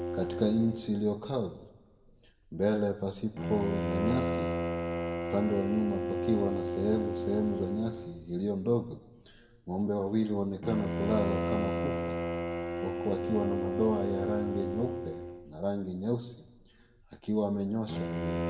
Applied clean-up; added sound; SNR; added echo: none; Bowed string instrument; 3 dB; reverberation time 0.8 s.